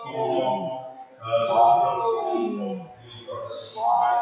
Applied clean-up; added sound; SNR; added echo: classical method WPE with log-MMSE.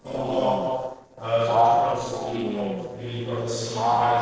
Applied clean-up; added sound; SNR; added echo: neural separator model SepFormer DNS4.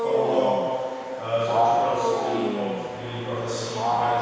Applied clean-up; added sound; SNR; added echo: none; Wild animals; -1 dB; reverberation time 2.2 s.